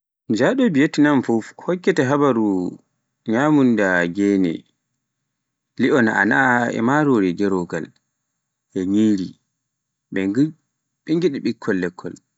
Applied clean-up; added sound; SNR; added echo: none; none; none; none.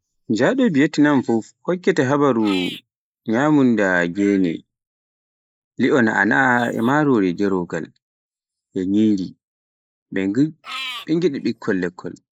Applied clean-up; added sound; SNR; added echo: neural mask model Resemble Enhance denoiser.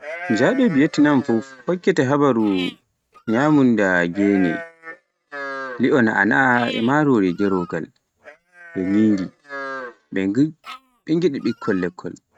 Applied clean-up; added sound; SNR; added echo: neural mask model RNNoise.